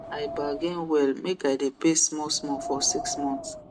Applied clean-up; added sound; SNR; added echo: none; Wind; 11 dB; none.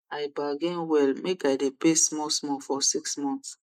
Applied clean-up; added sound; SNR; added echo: neural mask model Resemble Enhance denoiser.